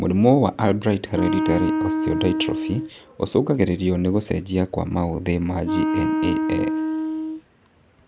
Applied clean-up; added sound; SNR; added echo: none; Wind instrument, woodwind instrument; 1 dB; none.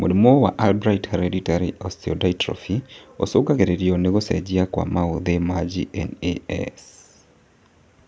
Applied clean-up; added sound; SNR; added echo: none; none; none; none.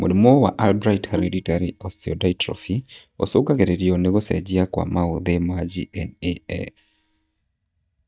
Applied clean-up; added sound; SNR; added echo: neural mask model DeepFilterNet 3.